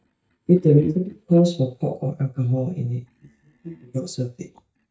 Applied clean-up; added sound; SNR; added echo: neural mask model DeepFilterNet 3.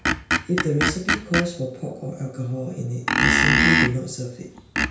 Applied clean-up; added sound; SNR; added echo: none; Screech; -4 dB; reverberation time 0.5 s.